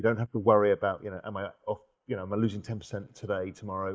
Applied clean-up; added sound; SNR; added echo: neural mask model Resemble Enhance denoiser.